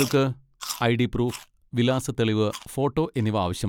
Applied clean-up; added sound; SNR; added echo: none; Chewing, mastication; 17 dB; none.